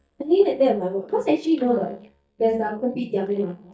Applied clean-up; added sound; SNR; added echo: neural mask model DeepFilterNet 3.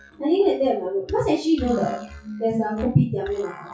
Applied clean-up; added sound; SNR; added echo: classical method WPE with log-MMSE.